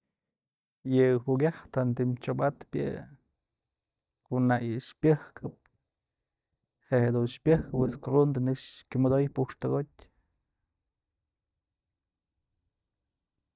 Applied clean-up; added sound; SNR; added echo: neural mask model DeepFilterNet 3.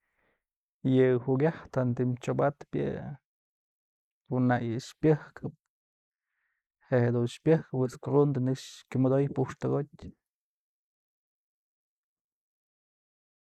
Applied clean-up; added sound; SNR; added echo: neural mask model Resemble Enhance denoiser.